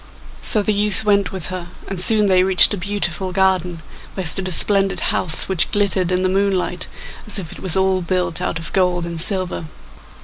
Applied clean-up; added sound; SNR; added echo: none; none; none; none.